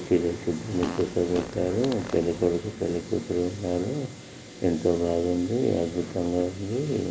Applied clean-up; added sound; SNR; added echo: none; Fart; 12 dB; none.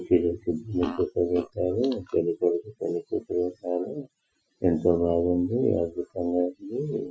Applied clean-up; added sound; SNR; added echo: classical method Wiener filter.